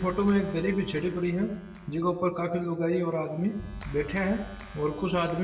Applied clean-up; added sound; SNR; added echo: none; Clapping; 16 dB; reverberation time 1.1 s.